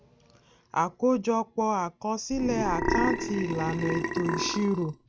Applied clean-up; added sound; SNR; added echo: none; Burping, eructation; 2 dB; none.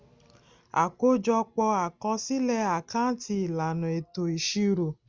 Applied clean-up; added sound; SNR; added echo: none; none; none; none.